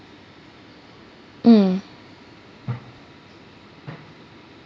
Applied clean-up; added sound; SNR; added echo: none; none; none; none.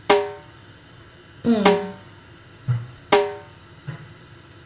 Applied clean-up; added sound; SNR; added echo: none; Snare drum; -4 dB; reverberation time 0.4 s.